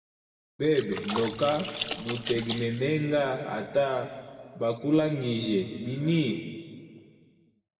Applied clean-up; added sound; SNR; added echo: none; Splash, splatter; 11 dB; reverberation time 2.1 s.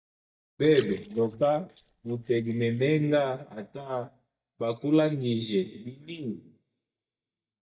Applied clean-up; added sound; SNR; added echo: neural mask model DeepFilterNet 3.